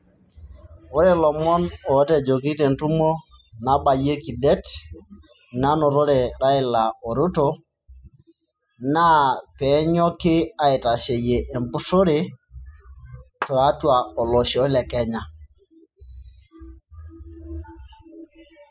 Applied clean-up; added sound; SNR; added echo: classical method spectral subtraction.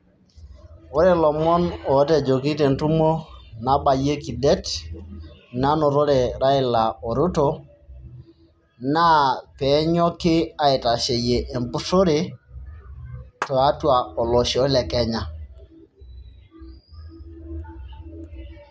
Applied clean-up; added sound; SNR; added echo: none; Clapping; 11 dB; none.